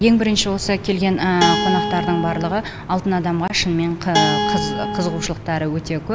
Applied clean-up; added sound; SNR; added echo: none; Guitar; 1 dB; none.